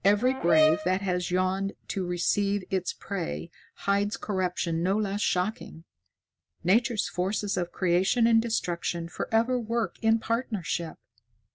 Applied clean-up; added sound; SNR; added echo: none; Brass instrument; 2 dB; none.